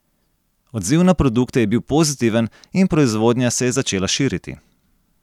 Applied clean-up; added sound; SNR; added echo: none; none; none; none.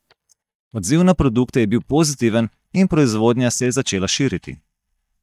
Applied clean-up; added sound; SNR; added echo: neural mask model DeepFilterNet 3.